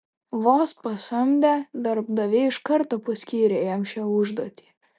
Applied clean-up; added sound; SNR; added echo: none; none; none; none.